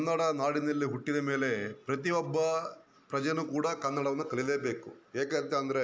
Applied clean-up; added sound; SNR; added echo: none; none; none; none.